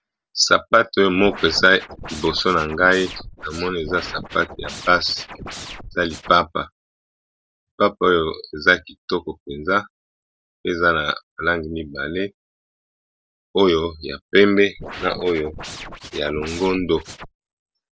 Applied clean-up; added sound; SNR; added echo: none; Scratching (performance technique); 13 dB; none.